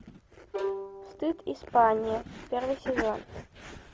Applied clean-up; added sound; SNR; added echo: none; Bowed string instrument; 9 dB; none.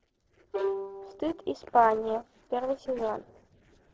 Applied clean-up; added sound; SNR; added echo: neural separator model SepFormer DNS4.